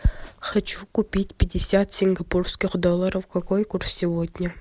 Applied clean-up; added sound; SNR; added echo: none; Walk, footsteps; 20 dB; none.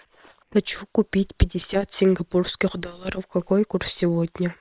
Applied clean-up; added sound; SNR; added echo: neural separator model SepFormer WHAM!.